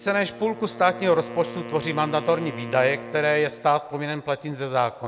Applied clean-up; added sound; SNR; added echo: none; Wind instrument, woodwind instrument; 15 dB; none.